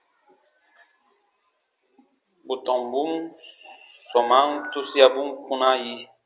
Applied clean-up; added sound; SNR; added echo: none; none; none; none.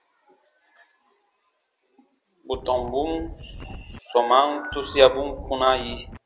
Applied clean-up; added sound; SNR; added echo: none; Wind; 13 dB; none.